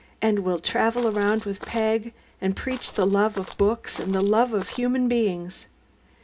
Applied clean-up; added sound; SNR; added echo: none; Walk, footsteps; 17 dB; reverberation time 0.3 s.